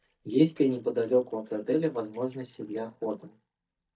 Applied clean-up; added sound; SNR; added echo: neural mask model DeepFilterNet 3.